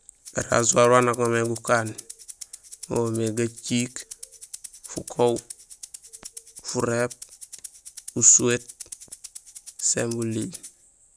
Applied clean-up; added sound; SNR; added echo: none; Rattle (instrument); 16 dB; none.